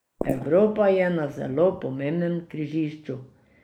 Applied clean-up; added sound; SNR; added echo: neural mask model Resemble Enhance denoiser.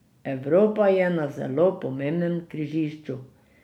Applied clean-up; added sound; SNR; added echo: none; none; none; none.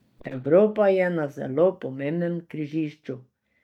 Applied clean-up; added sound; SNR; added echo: neural mask model DeepFilterNet 3.